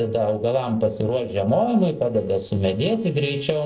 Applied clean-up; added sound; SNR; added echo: neural separator model SepFormer DNS4.